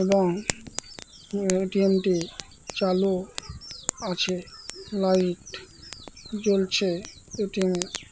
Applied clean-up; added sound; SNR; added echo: none; Fire; 13 dB; none.